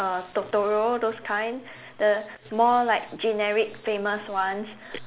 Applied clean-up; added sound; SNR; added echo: none; none; none; none.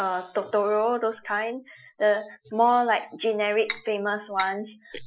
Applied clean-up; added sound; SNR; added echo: classical method Wiener filter.